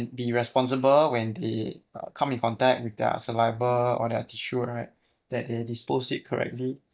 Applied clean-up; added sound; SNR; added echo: neural mask model DeepFilterNet 3.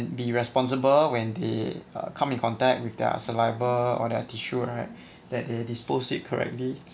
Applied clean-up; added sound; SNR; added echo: none; none; none; none.